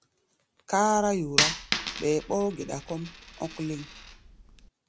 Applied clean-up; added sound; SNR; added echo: none; Coin (dropping); 3 dB; none.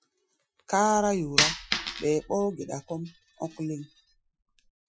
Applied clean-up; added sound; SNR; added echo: classical method Wiener filter.